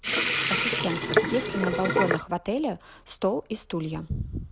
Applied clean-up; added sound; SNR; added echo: none; Sink (filling or washing) / Water tap, faucet; -4 dB; none.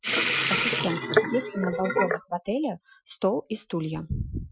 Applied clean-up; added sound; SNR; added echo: classical method Wiener filter.